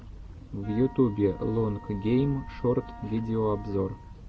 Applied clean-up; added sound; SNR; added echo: none; Wind instrument, woodwind instrument + Wind instrument, woodwind instrument; 20 dB; none.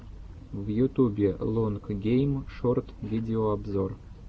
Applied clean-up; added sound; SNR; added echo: none; none; none; none.